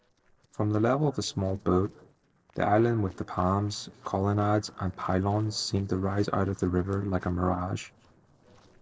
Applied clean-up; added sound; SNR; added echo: neural separator model SepFormer DNS4.